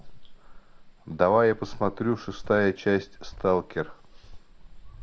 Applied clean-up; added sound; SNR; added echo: none; Cricket; 15 dB; none.